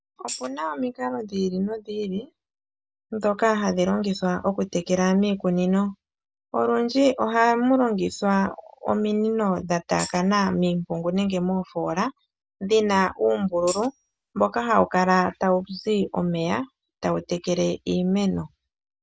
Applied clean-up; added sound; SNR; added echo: none; Tambourine; 14 dB; none.